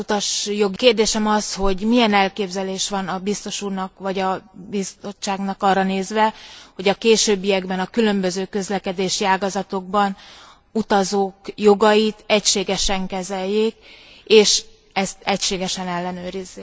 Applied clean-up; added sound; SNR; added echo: none; none; none; none.